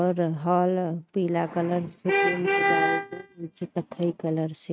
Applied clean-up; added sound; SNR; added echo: neural mask model RNNoise.